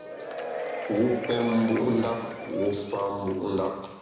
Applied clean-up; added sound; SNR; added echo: none; Applause / Crowd / Cheering; 8 dB; reverberation time 1.0 s.